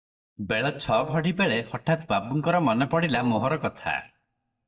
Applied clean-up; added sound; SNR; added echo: neural mask model DeepFilterNet 3.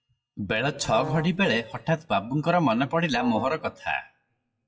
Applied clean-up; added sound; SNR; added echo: classical method WPE with log-MMSE.